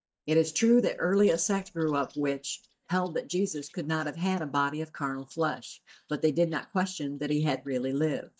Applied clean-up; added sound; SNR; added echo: neural mask model DeepFilterNet 3.